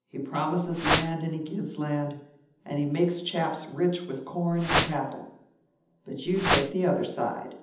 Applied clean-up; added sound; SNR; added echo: none; Whoosh, swoosh, swish; -4 dB; reverberation time 0.8 s.